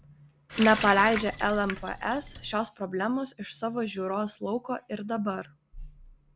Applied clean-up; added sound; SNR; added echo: none; Water tap, faucet; 8 dB; none.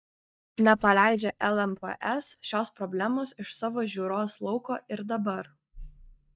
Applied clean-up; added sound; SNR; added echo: neural mask model DeepFilterNet 3.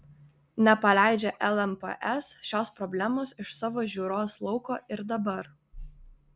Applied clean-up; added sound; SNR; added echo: none; none; none; none.